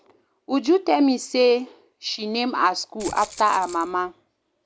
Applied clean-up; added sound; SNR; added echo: none; Rattle (instrument); 16 dB; none.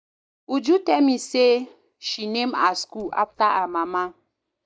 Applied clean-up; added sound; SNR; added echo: neural mask model DeepFilterNet 3.